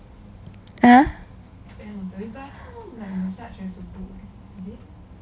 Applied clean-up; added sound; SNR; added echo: none; none; none; none.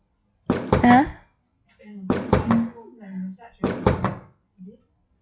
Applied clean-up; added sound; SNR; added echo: classical method log-MMSE.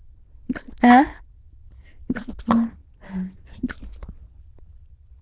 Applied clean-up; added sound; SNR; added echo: neural diffusion model UNIVERSE++.